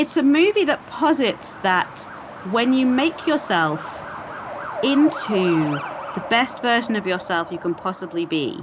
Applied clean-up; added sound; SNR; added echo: none; Truck; 12 dB; none.